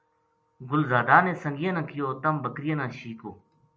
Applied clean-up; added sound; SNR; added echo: none; none; none; none.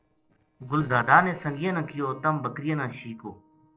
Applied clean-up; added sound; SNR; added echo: neural separator model SepFormer DNS4.